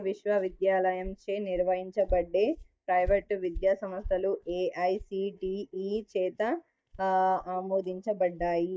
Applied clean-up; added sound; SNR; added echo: neural mask model DeepFilterNet 3.